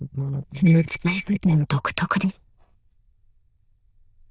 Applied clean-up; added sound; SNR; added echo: neural diffusion model UNIVERSE++.